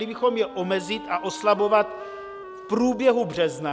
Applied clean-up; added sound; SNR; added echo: none; Wind instrument, woodwind instrument; 16 dB; none.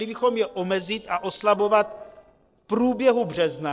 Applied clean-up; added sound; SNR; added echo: neural separator model SepFormer DNS4.